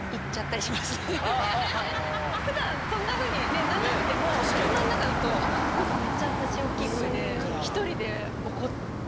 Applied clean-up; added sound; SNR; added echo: none; Motor vehicle (road); -2 dB; none.